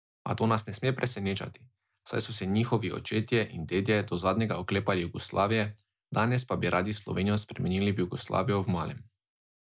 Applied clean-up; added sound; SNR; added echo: none; none; none; none.